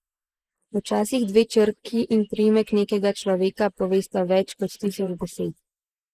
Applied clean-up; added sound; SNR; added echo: neural mask model Resemble Enhance denoiser.